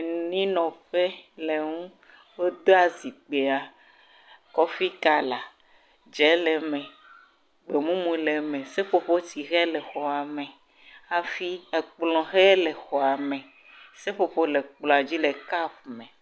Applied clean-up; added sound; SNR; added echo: none; none; none; none.